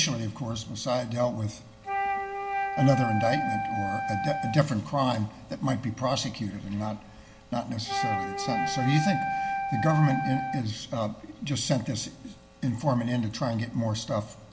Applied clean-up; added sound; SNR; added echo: none; Wind instrument, woodwind instrument; 2 dB; reverberation time 0.4 s.